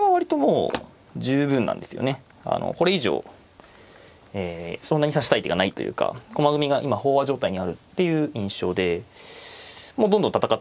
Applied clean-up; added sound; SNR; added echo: none; none; none; none.